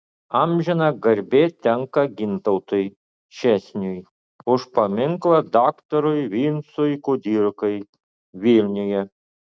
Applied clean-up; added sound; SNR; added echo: none; none; none; none.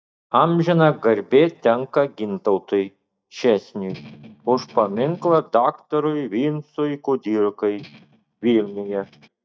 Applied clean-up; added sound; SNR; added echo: neural mask model DeepFilterNet 3.